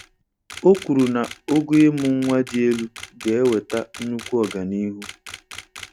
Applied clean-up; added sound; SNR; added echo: none; Camera; 18 dB; none.